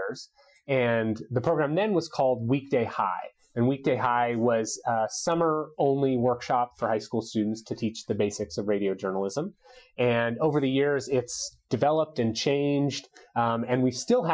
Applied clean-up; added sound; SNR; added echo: classical method Wiener filter.